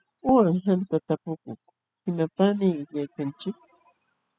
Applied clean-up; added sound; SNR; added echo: classical method spectral subtraction.